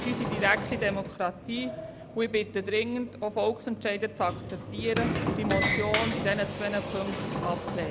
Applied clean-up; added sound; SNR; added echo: none; Sliding door; 3 dB; none.